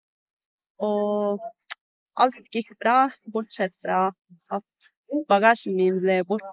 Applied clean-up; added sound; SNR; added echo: neural mask model Resemble Enhance denoiser.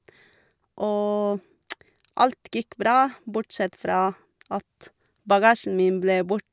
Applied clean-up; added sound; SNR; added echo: none; none; none; none.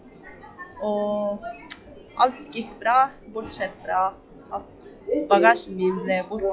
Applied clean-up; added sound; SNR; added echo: classical method log-MMSE.